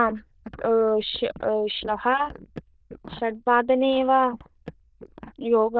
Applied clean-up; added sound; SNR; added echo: neural diffusion model UNIVERSE++.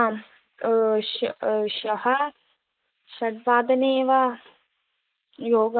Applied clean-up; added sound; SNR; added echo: neural mask model Resemble Enhance denoiser.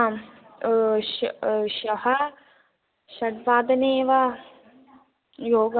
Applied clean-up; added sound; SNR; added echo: none; none; none; none.